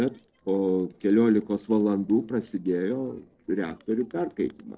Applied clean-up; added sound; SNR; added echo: neural separator model SepFormer DNS4.